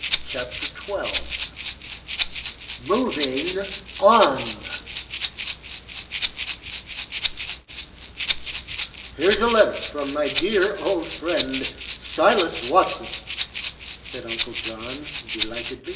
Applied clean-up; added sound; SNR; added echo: none; Rattle (instrument); 2 dB; reverberation time 0.9 s.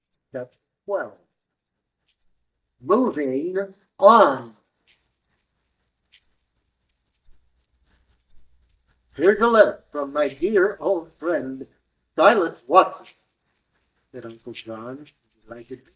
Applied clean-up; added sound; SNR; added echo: neural mask model DeepFilterNet 3.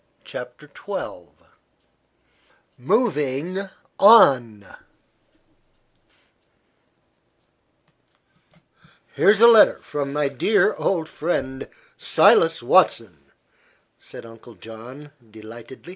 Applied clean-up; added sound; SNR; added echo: none; none; none; none.